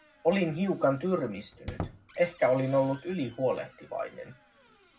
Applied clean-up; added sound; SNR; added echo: none; Squeak; 17 dB; reverberation time 0.3 s.